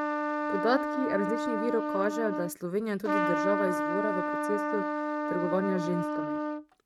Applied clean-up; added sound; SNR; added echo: neural mask model RNNoise.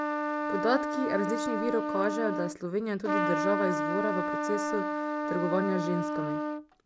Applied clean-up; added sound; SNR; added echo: none; Trumpet; -1 dB; none.